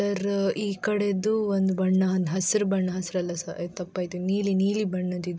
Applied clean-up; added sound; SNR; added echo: none; none; none; none.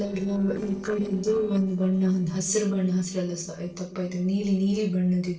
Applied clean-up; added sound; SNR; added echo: neural separator model SepFormer DNS4.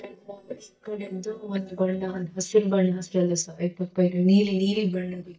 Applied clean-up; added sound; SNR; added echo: neural mask model DeepFilterNet 3.